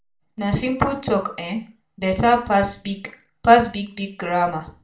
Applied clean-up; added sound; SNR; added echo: none; none; none; reverberation time 0.3 s.